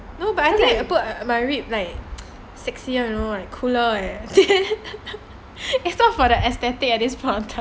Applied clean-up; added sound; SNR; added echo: none; none; none; none.